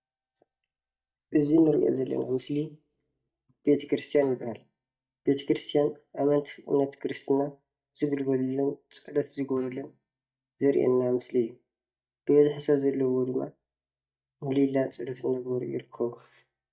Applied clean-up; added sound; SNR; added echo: neural mask model DeepFilterNet 3.